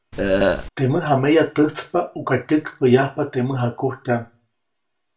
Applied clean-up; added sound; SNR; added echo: none; Burping, eructation; -2 dB; reverberation time 0.3 s.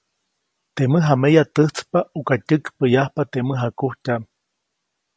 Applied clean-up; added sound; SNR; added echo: none; none; none; none.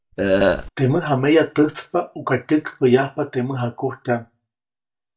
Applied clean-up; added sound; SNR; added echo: neural mask model DeepFilterNet 3.